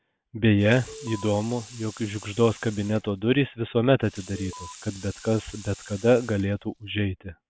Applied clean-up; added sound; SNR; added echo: none; Alarm + Sink (filling or washing) / Water tap, faucet; 19 dB; none.